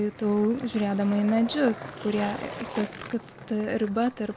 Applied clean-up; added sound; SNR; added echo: none; Skateboard; 13 dB; none.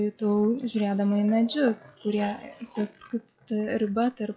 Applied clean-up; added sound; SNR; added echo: classical method log-MMSE.